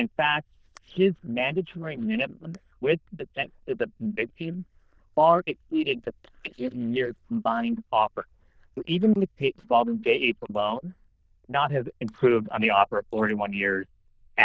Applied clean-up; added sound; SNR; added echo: neural diffusion model UNIVERSE++.